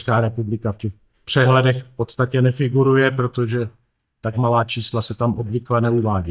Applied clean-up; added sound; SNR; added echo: neural mask model DeepFilterNet 3.